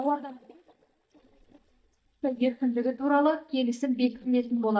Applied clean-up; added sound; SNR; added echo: neural mask model DeepFilterNet 3.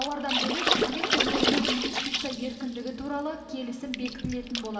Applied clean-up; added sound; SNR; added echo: none; Water / Splash, splatter; -3 dB; reverberation time 1.9 s.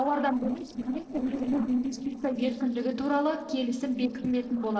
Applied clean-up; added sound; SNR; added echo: neural separator model SepFormer DNS4.